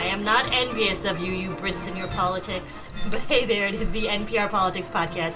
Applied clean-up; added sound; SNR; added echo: none; Printer; 16 dB; reverberation time 0.2 s.